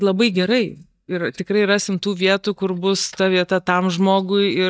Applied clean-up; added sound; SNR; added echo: neural mask model DeepFilterNet 3.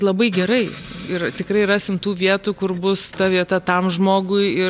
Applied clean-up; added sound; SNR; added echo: none; Engine / Car; 19 dB; none.